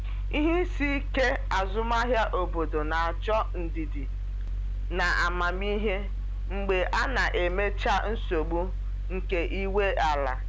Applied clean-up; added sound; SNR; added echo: none; Mechanical fan; 1 dB; none.